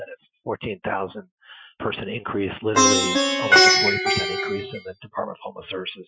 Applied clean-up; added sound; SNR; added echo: classical method Wiener filter.